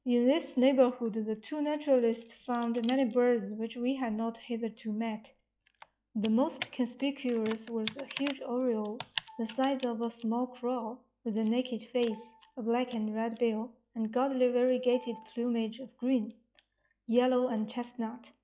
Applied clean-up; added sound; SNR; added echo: classical method log-MMSE.